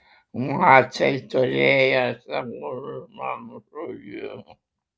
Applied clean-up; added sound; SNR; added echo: none; none; none; none.